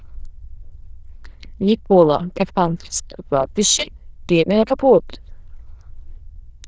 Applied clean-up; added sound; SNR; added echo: neural diffusion model UNIVERSE++.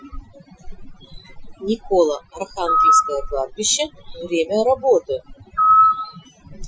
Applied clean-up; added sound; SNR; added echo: classical method Wiener filter.